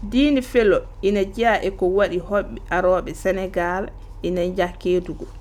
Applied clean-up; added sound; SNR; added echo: none; none; none; none.